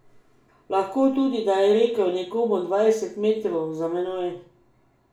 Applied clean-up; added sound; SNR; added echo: none; none; none; reverberation time 0.4 s.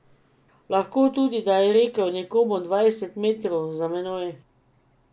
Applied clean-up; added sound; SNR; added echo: none; none; none; none.